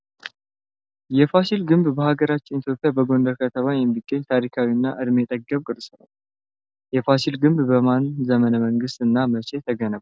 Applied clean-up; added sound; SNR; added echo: none; none; none; none.